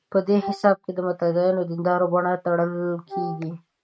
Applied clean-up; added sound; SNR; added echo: neural mask model RNNoise.